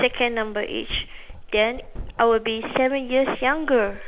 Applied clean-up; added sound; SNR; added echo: none; Gunshot, gunfire + Writing; 13 dB; none.